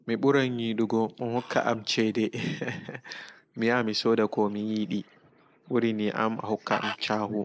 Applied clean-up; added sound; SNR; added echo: neural mask model Resemble Enhance denoiser.